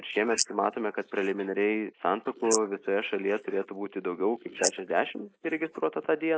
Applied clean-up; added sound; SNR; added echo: neural mask model Resemble Enhance denoiser.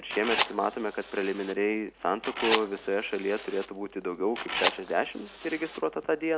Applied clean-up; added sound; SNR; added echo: none; Fire; 4 dB; none.